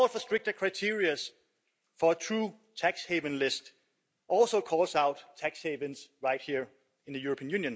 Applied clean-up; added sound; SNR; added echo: none; none; none; none.